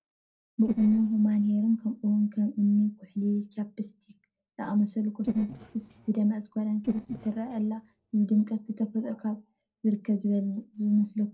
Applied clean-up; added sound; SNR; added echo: neural separator model SepFormer DNS4.